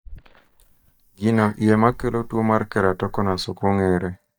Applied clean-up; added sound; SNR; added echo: neural mask model DeepFilterNet 3.